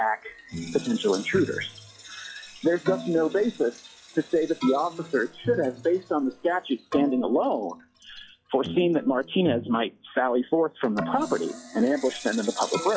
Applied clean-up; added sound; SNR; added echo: classical method log-MMSE.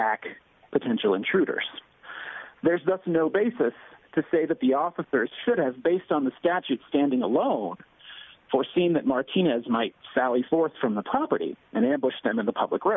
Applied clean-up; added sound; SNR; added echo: none; none; none; none.